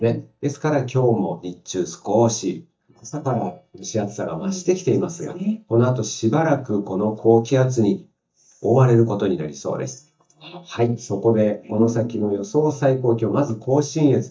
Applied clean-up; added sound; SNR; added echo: neural mask model DeepFilterNet 3.